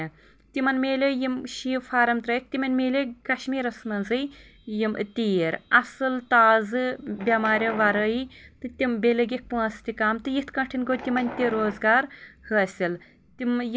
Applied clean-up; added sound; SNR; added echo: none; Wild animals; 14 dB; none.